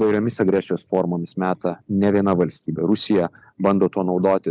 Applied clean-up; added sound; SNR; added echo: none; none; none; none.